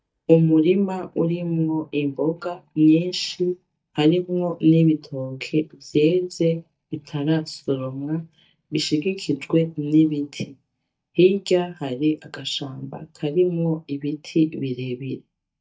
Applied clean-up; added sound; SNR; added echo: neural mask model DeepFilterNet 3.